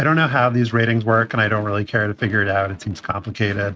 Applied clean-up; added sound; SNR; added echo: neural mask model RNNoise.